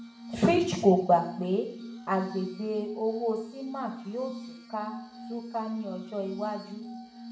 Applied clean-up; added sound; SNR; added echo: none; Glass; 12 dB; reverberation time 0.7 s.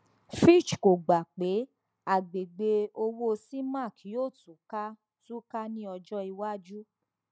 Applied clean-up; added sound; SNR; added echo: none; none; none; none.